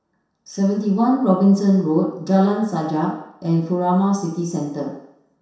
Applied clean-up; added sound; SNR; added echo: none; none; none; reverberation time 0.7 s.